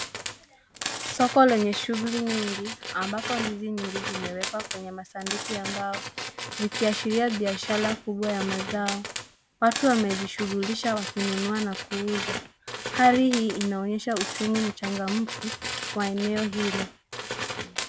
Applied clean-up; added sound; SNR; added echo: none; Tools; 7 dB; none.